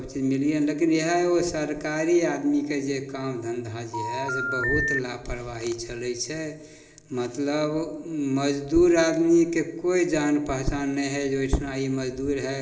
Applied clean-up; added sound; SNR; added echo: none; Telephone; 4 dB; reverberation time 2.6 s.